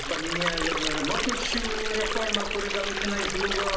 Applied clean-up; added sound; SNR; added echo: none; Stream; -2 dB; reverberation time 1.7 s.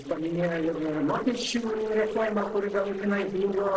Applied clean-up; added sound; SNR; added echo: neural separator model SepFormer DNS4.